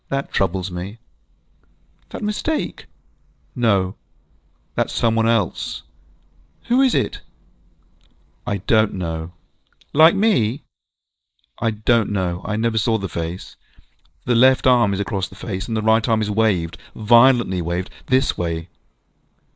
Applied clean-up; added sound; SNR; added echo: neural mask model Resemble Enhance denoiser.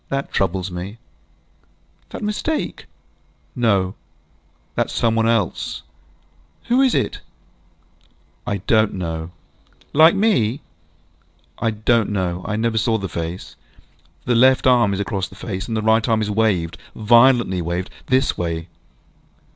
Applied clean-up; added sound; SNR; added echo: none; none; none; none.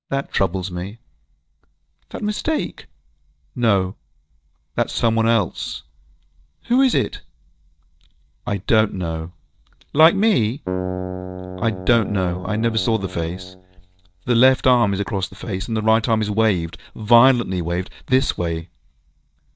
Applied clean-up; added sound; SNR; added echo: neural mask model DeepFilterNet 3.